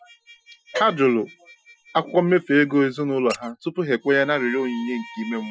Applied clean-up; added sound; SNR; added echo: classical method Wiener filter.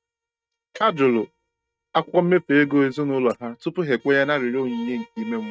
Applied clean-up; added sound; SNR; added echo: neural mask model RNNoise.